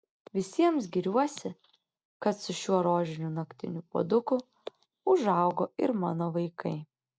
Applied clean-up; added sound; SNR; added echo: none; none; none; none.